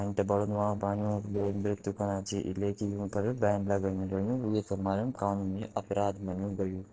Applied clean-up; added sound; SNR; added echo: neural separator model SepFormer DNS4.